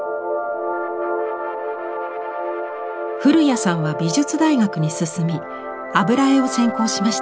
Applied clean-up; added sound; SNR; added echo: none; none; none; none.